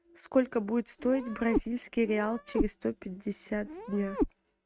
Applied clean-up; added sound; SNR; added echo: neural mask model RNNoise.